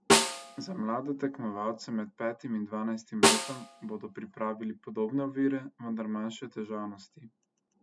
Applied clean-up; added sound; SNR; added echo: none; Snare drum; -3 dB; none.